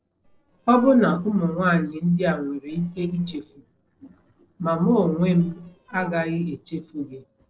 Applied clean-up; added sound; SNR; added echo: neural separator model SepFormer DNS4.